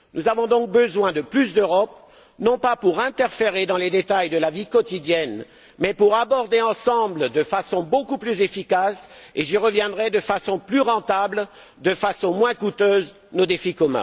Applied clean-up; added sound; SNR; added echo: none; none; none; none.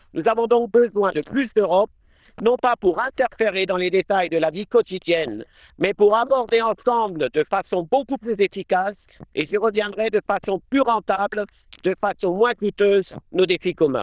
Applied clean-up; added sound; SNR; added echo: neural diffusion model UNIVERSE++.